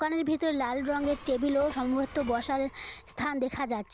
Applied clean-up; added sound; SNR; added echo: none; Train; 17 dB; none.